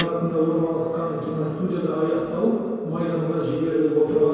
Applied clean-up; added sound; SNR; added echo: none; Fire; 18 dB; reverberation time 2.2 s.